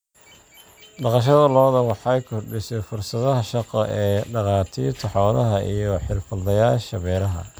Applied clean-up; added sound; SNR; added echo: none; none; none; none.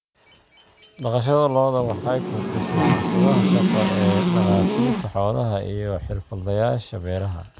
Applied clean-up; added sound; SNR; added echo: none; Buzz; -4 dB; none.